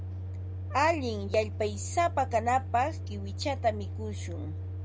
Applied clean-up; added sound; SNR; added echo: none; Microwave oven; 5 dB; none.